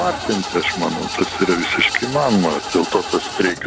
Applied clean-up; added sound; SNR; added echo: none; Engine starting / Car; 7 dB; none.